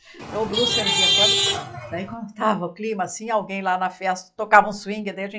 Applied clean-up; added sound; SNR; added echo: classical method log-MMSE.